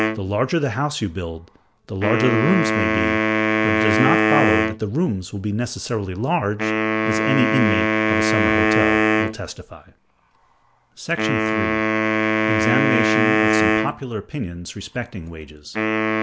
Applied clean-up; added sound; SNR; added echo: none; Wind instrument, woodwind instrument; -4 dB; none.